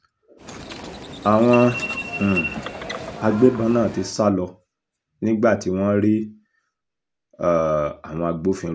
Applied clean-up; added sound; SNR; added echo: none; Subway, metro, underground; 9 dB; none.